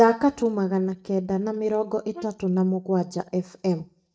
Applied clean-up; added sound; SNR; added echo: neural mask model DeepFilterNet 3.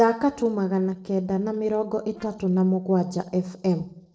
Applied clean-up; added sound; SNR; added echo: neural separator model SepFormer DNS4.